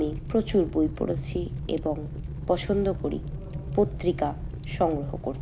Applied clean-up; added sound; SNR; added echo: none; Fire; 6 dB; none.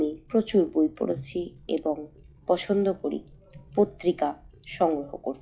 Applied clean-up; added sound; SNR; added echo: classical method log-MMSE.